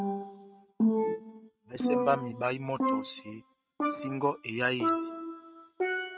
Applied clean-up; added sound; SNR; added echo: neural mask model RNNoise.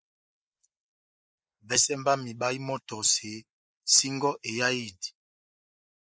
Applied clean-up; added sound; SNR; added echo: neural mask model Resemble Enhance denoiser.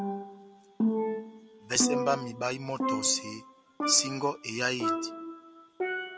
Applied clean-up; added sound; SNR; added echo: none; Percussion; 1 dB; none.